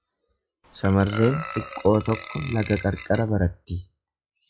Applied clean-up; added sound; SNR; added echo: classical method log-MMSE.